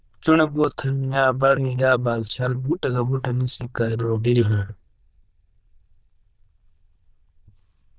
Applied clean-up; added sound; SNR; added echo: neural diffusion model UNIVERSE++.